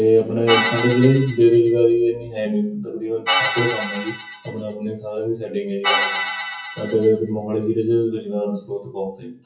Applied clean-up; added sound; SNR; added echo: classical method WPE with log-MMSE.